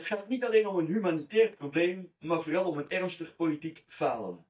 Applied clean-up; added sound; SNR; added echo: neural mask model DeepFilterNet 3.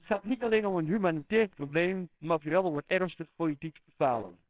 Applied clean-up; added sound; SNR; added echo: neural separator model SepFormer WHAMR!.